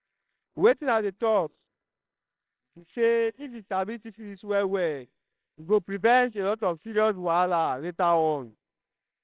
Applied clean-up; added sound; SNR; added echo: neural separator model SepFormer WHAMR!.